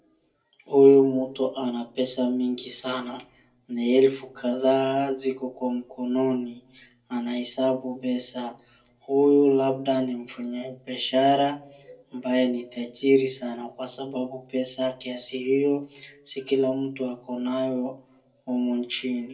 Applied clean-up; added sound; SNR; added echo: none; none; none; reverberation time 0.2 s.